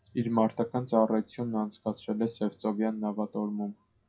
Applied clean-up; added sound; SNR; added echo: classical method WPE with log-MMSE.